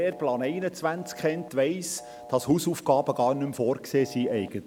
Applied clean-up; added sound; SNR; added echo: none; Telephone; 19 dB; none.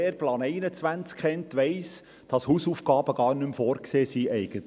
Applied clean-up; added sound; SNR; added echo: none; none; none; none.